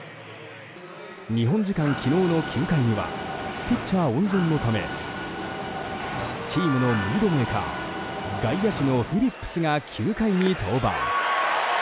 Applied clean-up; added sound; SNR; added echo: none; Harmonica + Mechanisms; 7 dB; none.